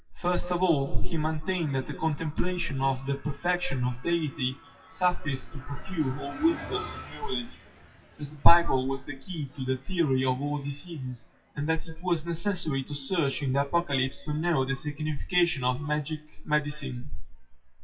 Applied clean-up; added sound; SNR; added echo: classical method WPE with log-MMSE.